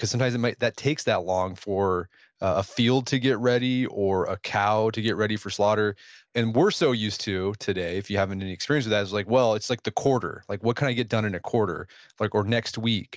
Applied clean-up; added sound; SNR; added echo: none; none; none; none.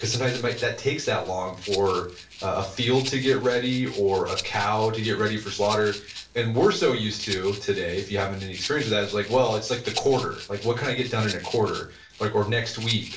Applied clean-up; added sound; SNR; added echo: none; Rattle (instrument); 14 dB; reverberation time 0.3 s.